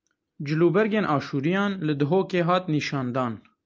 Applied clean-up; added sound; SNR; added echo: none; none; none; none.